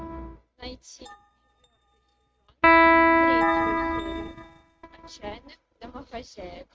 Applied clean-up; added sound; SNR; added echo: neural mask model RNNoise.